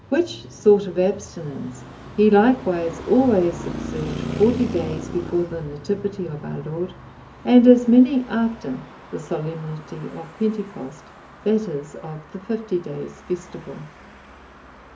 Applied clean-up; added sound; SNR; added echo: none; Traffic noise, roadway noise; 14 dB; reverberation time 0.3 s.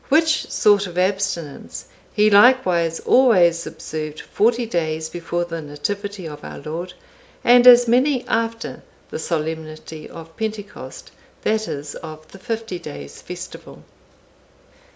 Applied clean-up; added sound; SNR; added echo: none; none; none; none.